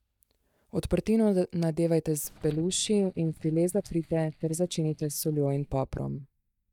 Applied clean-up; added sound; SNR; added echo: neural mask model DeepFilterNet 3.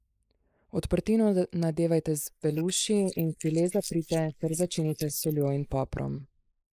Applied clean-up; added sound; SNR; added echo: neural mask model Resemble Enhance denoiser.